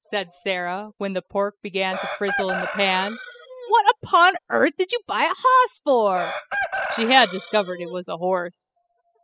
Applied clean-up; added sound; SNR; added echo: classical method spectral subtraction.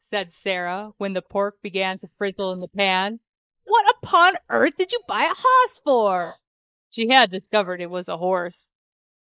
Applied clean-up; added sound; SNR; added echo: neural mask model Resemble Enhance denoiser.